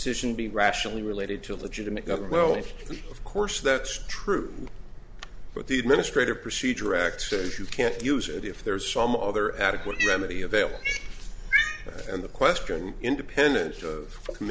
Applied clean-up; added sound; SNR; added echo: none; Cat; 3 dB; none.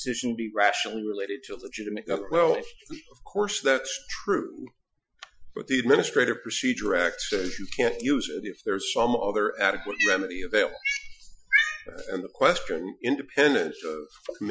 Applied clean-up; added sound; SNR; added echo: classical method Wiener filter.